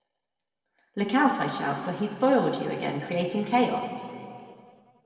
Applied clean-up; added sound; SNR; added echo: none; none; none; reverberation time 2.1 s.